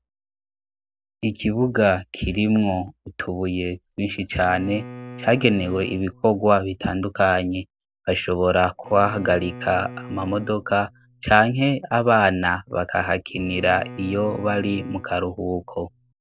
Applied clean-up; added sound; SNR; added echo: none; Bowed string instrument; 17 dB; none.